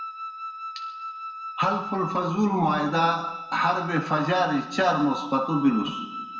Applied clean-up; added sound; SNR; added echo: none; Wind instrument, woodwind instrument; 11 dB; reverberation time 1.0 s.